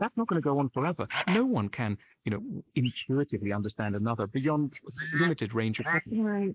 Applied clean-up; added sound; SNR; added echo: neural mask model Resemble Enhance denoiser.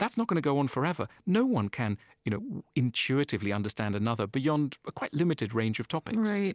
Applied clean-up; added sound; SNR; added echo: none; none; none; none.